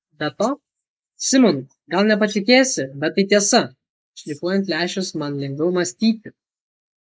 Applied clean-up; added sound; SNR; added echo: neural mask model Resemble Enhance denoiser.